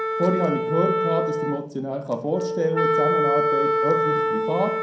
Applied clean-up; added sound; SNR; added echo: none; Wind instrument, woodwind instrument; -2 dB; reverberation time 0.5 s.